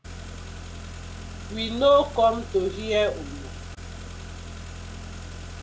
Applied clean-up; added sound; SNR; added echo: none; Car; 10 dB; none.